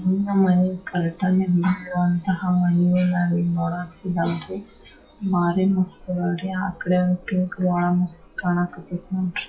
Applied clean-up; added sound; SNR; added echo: classical method WPE with log-MMSE.